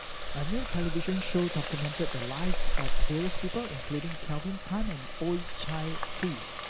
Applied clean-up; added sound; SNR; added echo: none; Water tap, faucet; -5 dB; none.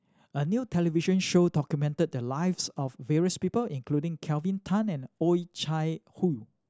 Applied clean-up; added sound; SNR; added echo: none; none; none; none.